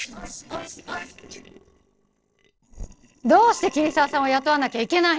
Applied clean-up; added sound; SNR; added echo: neural separator model SepFormer DNS4.